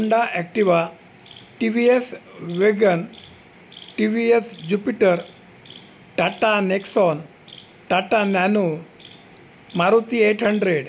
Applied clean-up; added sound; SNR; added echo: none; none; none; none.